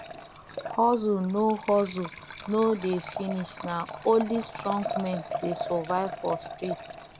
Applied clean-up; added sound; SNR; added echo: none; Liquid; 9 dB; none.